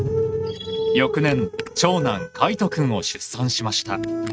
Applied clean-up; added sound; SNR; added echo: neural mask model RNNoise.